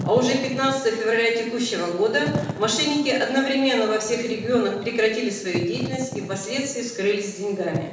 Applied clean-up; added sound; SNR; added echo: none; Wind / Fire; 12 dB; reverberation time 0.9 s.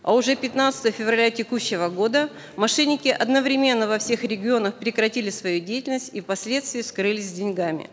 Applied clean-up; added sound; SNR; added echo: none; none; none; none.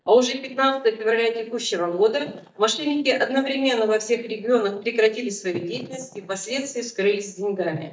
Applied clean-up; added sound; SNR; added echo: neural mask model DeepFilterNet 3.